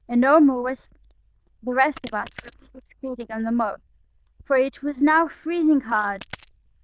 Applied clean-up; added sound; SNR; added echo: neural diffusion model UNIVERSE++.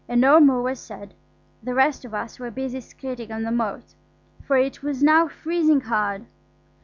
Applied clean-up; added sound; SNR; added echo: none; none; none; none.